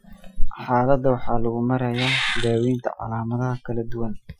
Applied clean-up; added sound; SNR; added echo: classical method Wiener filter.